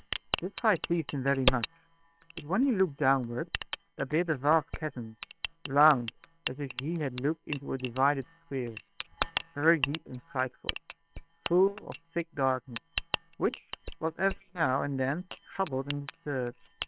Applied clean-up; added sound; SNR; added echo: neural separator model SepFormer WHAM!.